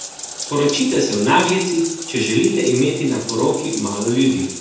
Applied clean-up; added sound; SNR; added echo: none; Bathtub (filling or washing); 11 dB; reverberation time 0.8 s.